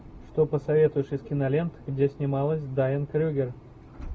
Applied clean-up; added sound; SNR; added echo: none; none; none; none.